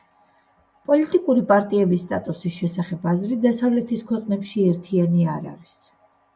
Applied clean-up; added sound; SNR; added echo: none; none; none; none.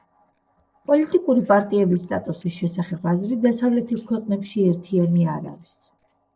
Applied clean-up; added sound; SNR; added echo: neural separator model SepFormer DNS4.